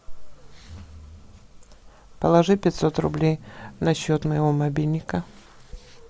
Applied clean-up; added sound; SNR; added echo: none; none; none; none.